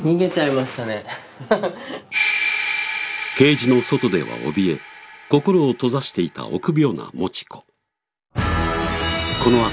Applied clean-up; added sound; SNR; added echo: none; none; none; none.